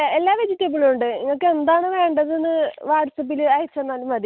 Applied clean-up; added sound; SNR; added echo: none; none; none; none.